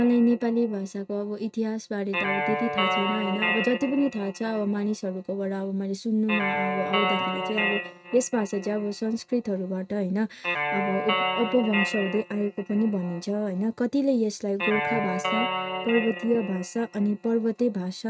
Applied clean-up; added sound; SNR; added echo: neural mask model RNNoise.